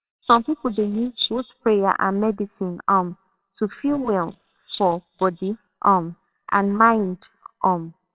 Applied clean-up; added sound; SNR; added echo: neural separator model SepFormer WHAMR!.